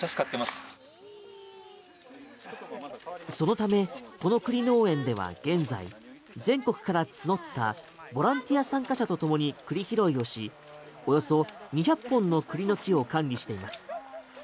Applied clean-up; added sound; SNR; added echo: none; none; none; none.